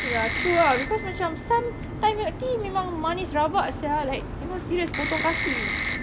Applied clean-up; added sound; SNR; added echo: none; Telephone; -4 dB; none.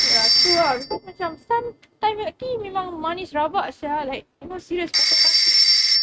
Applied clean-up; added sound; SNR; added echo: neural mask model RNNoise.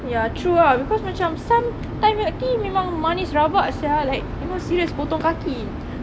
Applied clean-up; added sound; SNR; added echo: none; none; none; none.